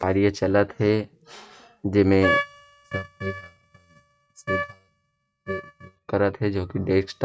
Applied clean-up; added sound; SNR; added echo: neural mask model RNNoise.